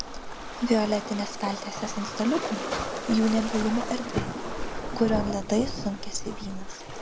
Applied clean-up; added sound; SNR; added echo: none; Waves, surf; 4 dB; none.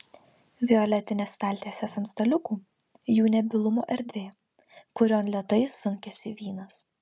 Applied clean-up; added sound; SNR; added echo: none; none; none; none.